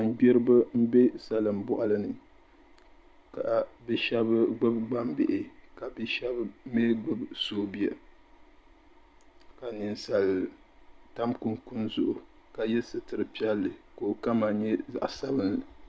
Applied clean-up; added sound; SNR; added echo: none; none; none; none.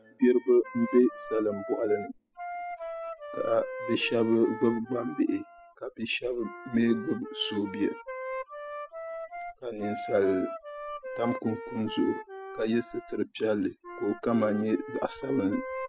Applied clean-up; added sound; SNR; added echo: classical method spectral subtraction.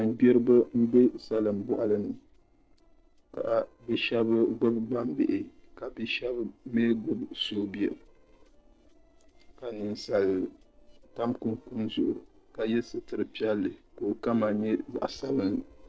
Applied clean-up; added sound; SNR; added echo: neural separator model SepFormer DNS4.